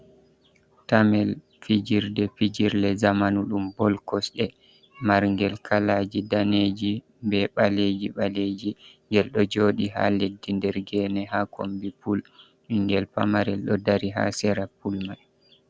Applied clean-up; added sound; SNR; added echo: none; none; none; none.